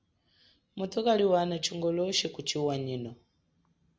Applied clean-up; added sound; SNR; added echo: none; none; none; none.